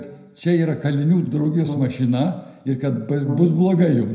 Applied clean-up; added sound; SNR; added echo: none; Brass instrument; 11 dB; reverberation time 0.7 s.